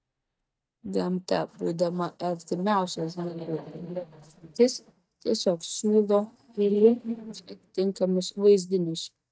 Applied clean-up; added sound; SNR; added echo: neural mask model DeepFilterNet 3.